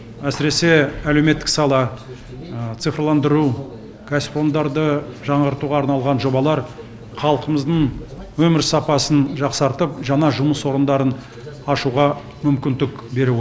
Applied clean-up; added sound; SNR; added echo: none; none; none; none.